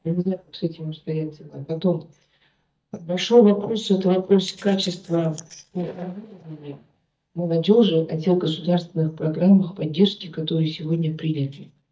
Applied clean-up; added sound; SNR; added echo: neural mask model DeepFilterNet 3.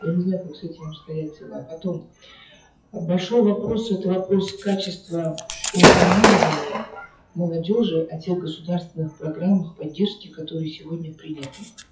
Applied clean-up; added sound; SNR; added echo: classical method WPE with log-MMSE.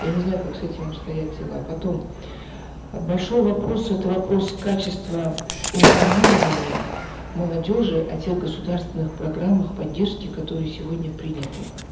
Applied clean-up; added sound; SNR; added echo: none; Gunshot, gunfire / Fireworks; 2 dB; reverberation time 0.7 s.